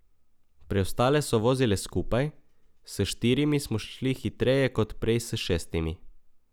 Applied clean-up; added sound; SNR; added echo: none; none; none; none.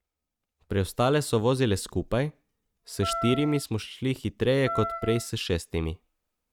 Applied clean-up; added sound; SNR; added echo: neural mask model RNNoise.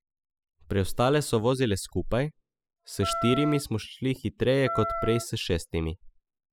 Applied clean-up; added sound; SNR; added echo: classical method spectral subtraction.